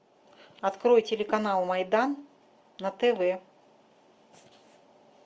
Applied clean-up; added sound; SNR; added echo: none; none; none; none.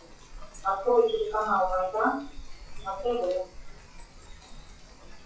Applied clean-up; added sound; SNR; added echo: classical method WPE with log-MMSE.